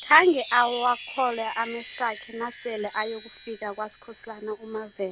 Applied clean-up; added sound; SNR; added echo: none; Wind chime; 15 dB; none.